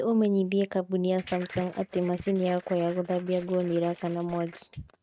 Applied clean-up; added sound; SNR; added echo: neural mask model RNNoise.